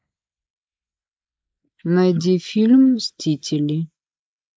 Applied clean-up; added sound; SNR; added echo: neural mask model Resemble Enhance denoiser.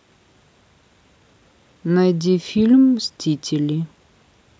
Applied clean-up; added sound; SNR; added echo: none; none; none; none.